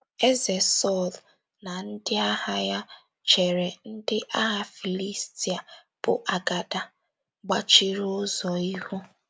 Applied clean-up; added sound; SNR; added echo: none; none; none; none.